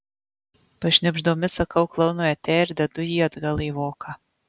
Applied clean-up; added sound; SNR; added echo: none; none; none; none.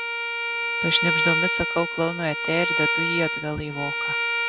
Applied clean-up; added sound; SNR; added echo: none; Bowed string instrument; -3 dB; none.